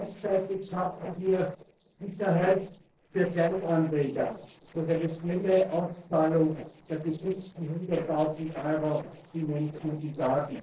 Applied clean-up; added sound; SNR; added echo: neural separator model SepFormer DNS4.